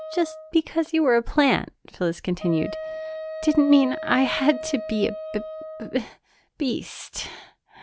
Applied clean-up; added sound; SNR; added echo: none; Wind instrument, woodwind instrument; 12 dB; none.